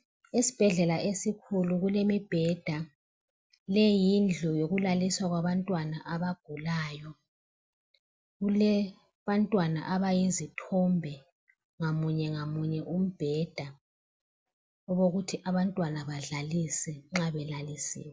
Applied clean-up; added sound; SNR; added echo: none; none; none; none.